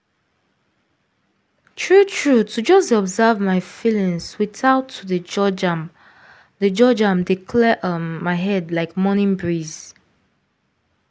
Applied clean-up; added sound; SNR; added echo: none; none; none; none.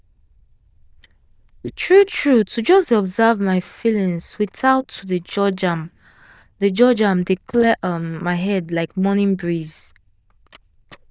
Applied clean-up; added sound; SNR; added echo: neural diffusion model UNIVERSE++.